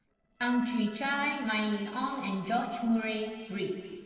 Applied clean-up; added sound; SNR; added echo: neural separator model SepFormer DNS4.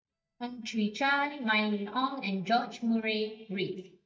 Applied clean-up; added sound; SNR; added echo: neural mask model DeepFilterNet 3.